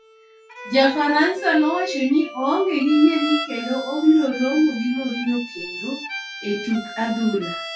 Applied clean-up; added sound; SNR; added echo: classical method WPE with log-MMSE.